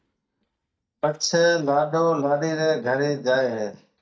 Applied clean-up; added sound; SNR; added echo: neural mask model DeepFilterNet 3.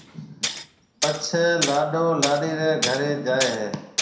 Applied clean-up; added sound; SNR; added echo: none; Tools; 7 dB; reverberation time 0.6 s.